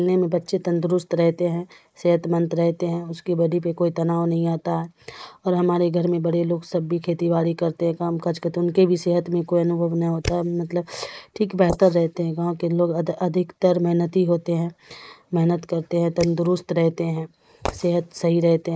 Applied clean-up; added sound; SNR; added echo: neural mask model Resemble Enhance denoiser.